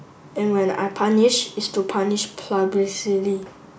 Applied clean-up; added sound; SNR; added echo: none; none; none; none.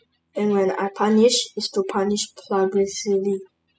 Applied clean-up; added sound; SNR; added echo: classical method spectral subtraction.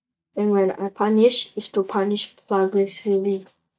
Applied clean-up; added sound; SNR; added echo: neural mask model DeepFilterNet 3.